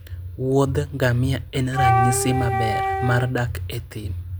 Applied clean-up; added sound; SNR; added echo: none; Wind instrument, woodwind instrument; 2 dB; none.